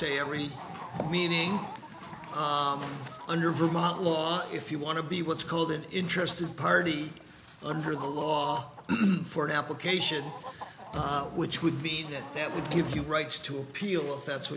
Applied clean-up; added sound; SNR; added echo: none; Chicken, rooster; 14 dB; none.